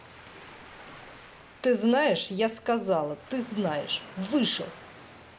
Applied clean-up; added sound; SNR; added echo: none; Waves, surf; 20 dB; none.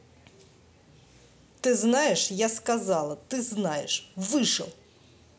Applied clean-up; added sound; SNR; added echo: none; none; none; none.